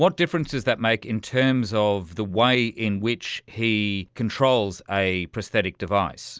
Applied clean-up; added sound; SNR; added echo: none; none; none; none.